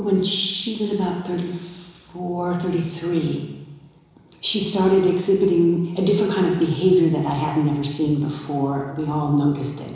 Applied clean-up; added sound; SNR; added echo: none; none; none; reverberation time 1.0 s.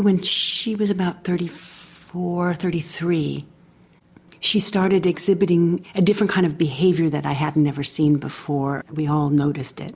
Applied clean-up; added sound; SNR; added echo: none; none; none; none.